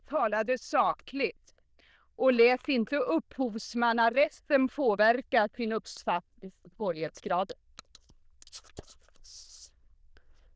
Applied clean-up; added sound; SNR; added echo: neural diffusion model UNIVERSE++.